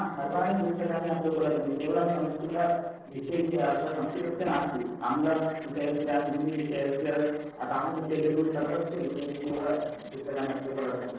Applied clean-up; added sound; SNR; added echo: neural separator model SepFormer DNS4.